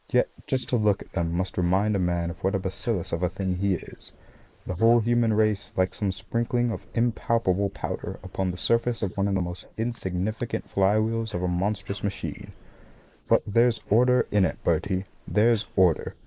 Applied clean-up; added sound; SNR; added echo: neural mask model Resemble Enhance denoiser.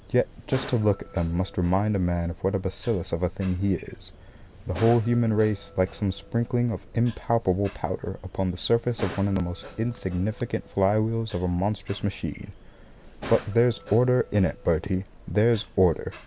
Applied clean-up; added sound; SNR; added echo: none; Dishes, pots, and pans; 19 dB; none.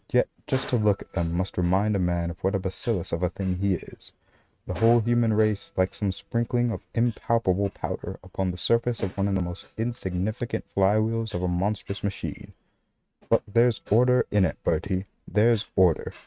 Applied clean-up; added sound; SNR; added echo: neural mask model RNNoise.